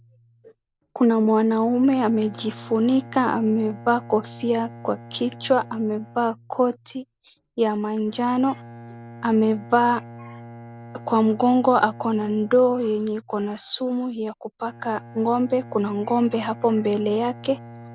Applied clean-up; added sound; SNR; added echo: none; Bowed string instrument; 19 dB; none.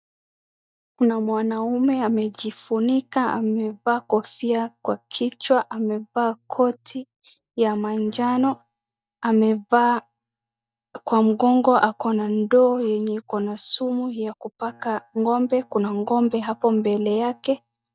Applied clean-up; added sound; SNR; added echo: neural mask model DeepFilterNet 3.